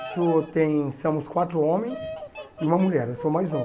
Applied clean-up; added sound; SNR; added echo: none; Bird vocalization, bird call, bird song; 14 dB; none.